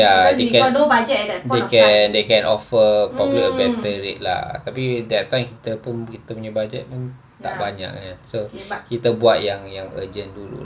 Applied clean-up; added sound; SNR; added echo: none; none; none; none.